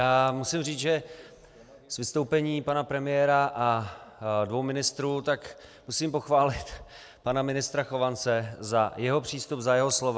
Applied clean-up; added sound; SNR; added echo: none; none; none; none.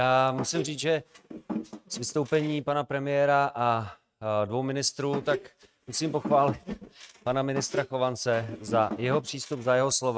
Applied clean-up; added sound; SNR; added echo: neural mask model RNNoise.